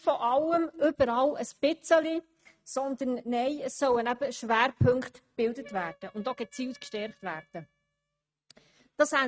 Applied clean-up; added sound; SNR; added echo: neural mask model RNNoise.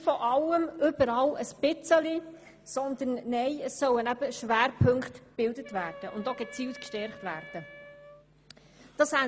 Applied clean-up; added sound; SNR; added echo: none; Wind instrument, woodwind instrument; 19 dB; none.